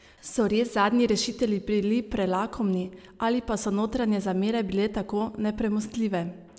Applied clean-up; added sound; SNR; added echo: none; none; none; none.